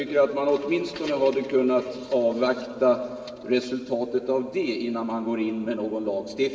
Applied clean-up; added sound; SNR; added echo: none; none; none; reverberation time 2.4 s.